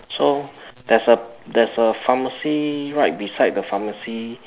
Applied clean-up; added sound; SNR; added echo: none; none; none; none.